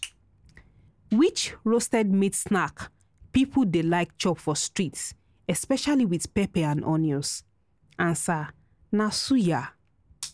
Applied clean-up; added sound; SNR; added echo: none; none; none; none.